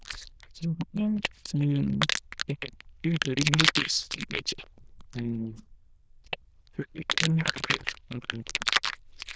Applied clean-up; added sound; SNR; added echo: neural diffusion model UNIVERSE++.